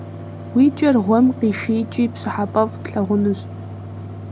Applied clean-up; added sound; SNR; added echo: none; Mechanical fan; 12 dB; none.